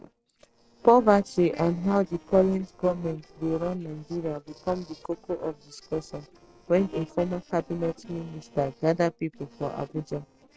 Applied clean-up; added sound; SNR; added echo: neural separator model SepFormer DNS4.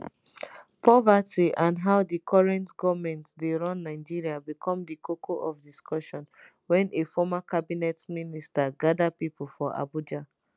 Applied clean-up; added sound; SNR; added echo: none; none; none; none.